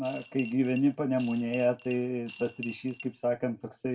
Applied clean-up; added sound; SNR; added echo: none; Coin (dropping) / Glass; 17 dB; reverberation time 0.1 s.